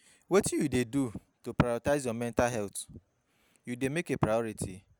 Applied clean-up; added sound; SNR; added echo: none; none; none; none.